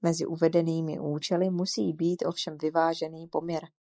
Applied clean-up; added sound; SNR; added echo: neural mask model Resemble Enhance denoiser.